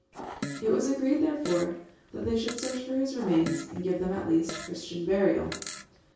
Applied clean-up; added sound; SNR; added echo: none; Fart; 12 dB; reverberation time 0.6 s.